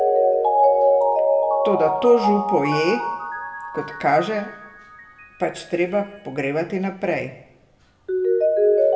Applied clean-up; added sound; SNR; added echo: none; Mallet percussion; -3 dB; reverberation time 0.8 s.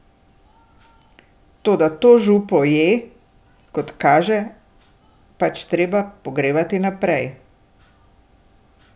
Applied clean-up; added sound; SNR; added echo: none; none; none; none.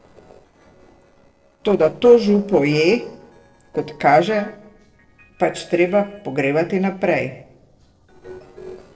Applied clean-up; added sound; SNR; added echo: neural separator model SepFormer DNS4.